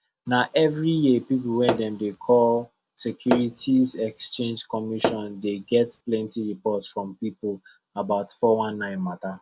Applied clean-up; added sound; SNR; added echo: none; Tap / Hammer; 6 dB; none.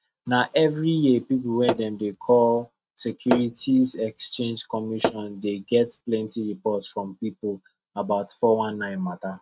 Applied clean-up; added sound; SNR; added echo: neural mask model RNNoise.